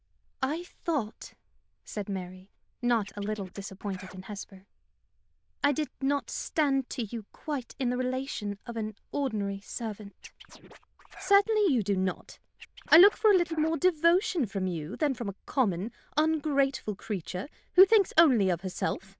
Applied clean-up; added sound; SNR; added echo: neural diffusion model UNIVERSE++.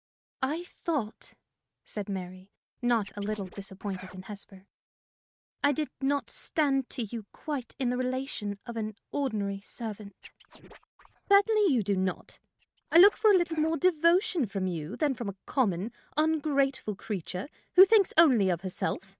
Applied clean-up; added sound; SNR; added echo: neural mask model RNNoise.